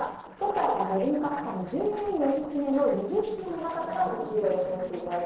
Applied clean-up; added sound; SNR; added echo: neural separator model SepFormer DNS4.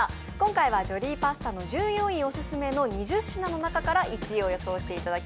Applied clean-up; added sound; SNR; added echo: none; none; none; none.